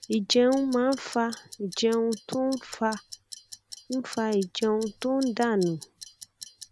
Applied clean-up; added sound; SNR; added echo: none; Clock; 17 dB; none.